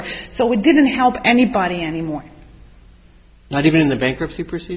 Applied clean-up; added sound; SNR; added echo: none; none; none; none.